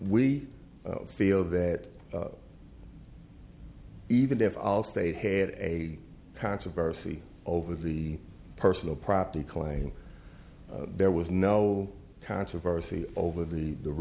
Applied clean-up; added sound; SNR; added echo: none; none; none; none.